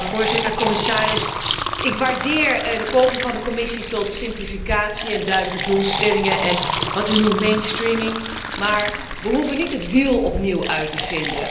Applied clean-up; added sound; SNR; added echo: none; Fill (with liquid); 3 dB; reverberation time 0.9 s.